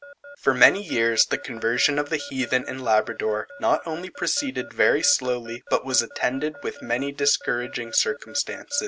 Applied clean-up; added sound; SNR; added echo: none; Alarm / Keyboard (musical); 19 dB; none.